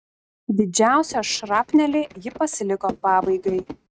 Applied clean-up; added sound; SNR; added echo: neural mask model RNNoise.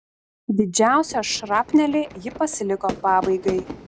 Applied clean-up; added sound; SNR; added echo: none; Fireworks; 13 dB; none.